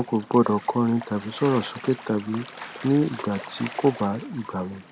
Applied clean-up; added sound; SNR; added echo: none; Gull, seagull / Waves, surf; 16 dB; none.